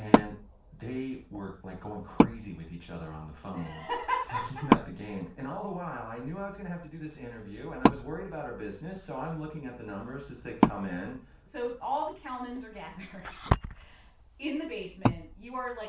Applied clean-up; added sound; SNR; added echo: none; Wood; -5 dB; reverberation time 0.3 s.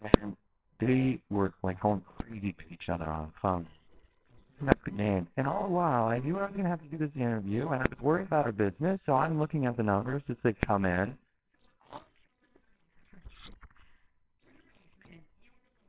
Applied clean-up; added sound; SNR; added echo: neural separator model SepFormer WHAMR!.